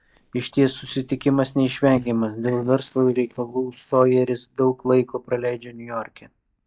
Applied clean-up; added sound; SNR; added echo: neural mask model DeepFilterNet 3.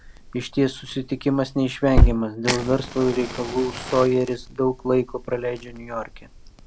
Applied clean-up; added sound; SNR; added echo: none; Fire; 2 dB; none.